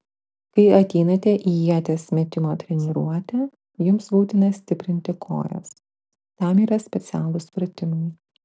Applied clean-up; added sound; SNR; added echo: none; none; none; none.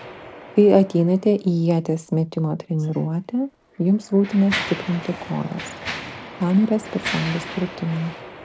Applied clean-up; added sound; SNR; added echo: none; Mechanisms; 13 dB; none.